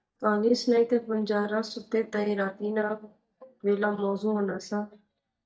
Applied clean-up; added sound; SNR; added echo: neural mask model DeepFilterNet 3.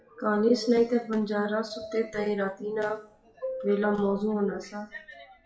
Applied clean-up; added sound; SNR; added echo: classical method WPE with log-MMSE.